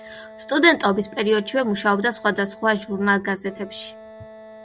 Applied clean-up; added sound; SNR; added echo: none; Wind instrument, woodwind instrument; 20 dB; none.